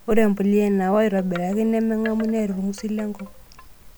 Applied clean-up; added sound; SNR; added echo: none; Wind chime; 19 dB; none.